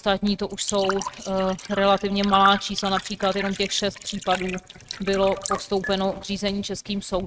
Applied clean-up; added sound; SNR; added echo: neural mask model RNNoise.